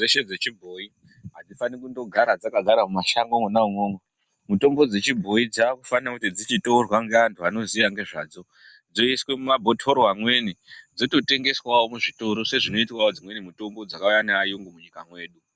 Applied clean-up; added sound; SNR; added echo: none; none; none; none.